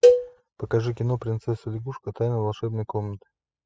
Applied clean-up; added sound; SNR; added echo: classical method spectral subtraction.